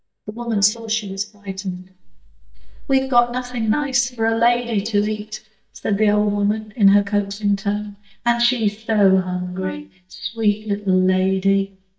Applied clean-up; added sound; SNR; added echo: neural mask model DeepFilterNet 3.